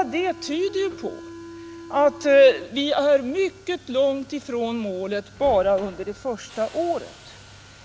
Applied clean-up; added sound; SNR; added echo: none; Subway, metro, underground; 19 dB; none.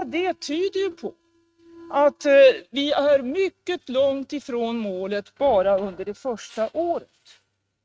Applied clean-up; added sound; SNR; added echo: neural mask model RNNoise.